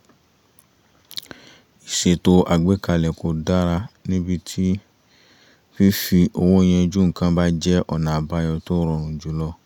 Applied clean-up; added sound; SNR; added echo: none; none; none; none.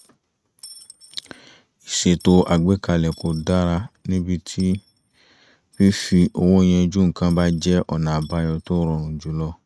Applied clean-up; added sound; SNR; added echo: neural mask model RNNoise.